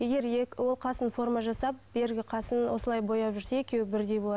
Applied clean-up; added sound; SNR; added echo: none; none; none; none.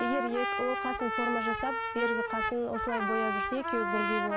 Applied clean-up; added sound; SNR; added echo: none; Trumpet; -1 dB; none.